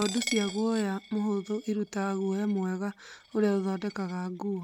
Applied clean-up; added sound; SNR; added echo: none; Coin (dropping); 13 dB; none.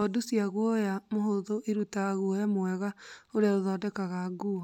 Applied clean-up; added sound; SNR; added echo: none; none; none; none.